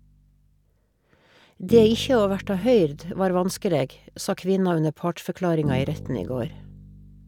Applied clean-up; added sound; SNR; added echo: none; Bass guitar; 13 dB; none.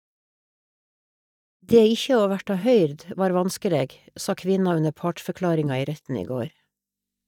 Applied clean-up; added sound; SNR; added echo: neural mask model DeepFilterNet 3.